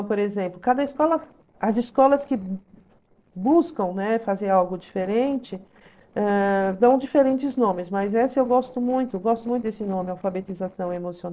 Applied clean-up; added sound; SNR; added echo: neural separator model SepFormer DNS4.